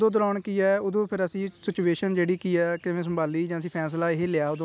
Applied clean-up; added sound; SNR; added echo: none; none; none; none.